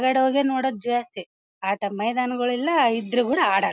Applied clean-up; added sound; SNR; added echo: none; none; none; none.